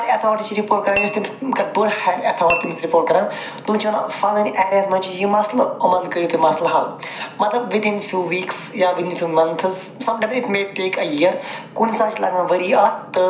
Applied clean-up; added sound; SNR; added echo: none; Tap / Glass; 10 dB; reverberation time 0.5 s.